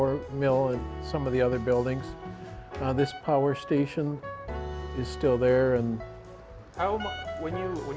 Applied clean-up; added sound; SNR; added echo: none; none; none; none.